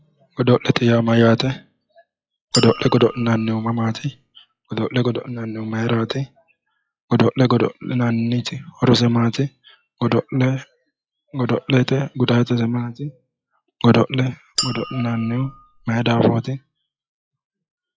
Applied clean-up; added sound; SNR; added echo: classical method log-MMSE.